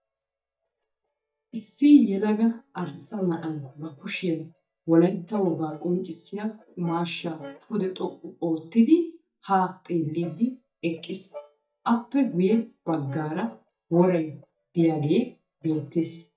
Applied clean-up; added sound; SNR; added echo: neural mask model DeepFilterNet 3.